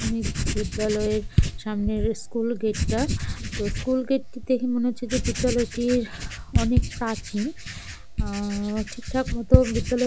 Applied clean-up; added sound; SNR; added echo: none; Writing; 1 dB; none.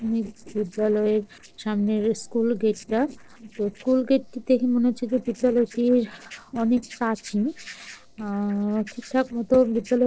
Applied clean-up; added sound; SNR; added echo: neural separator model SepFormer DNS4.